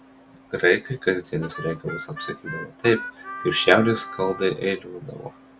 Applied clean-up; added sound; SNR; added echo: none; Harmonica; 12 dB; none.